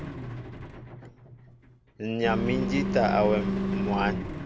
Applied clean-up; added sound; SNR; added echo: none; Engine; 1 dB; none.